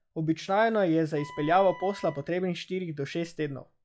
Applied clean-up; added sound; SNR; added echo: classical method log-MMSE.